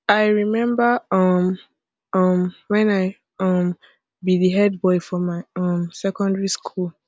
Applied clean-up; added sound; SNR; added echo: none; none; none; none.